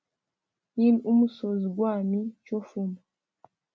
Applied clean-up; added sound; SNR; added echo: none; none; none; none.